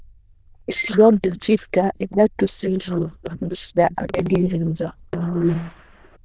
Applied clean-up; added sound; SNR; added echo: neural diffusion model UNIVERSE++.